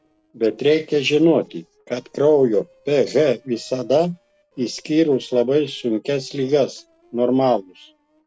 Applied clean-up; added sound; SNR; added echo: neural separator model SepFormer DNS4.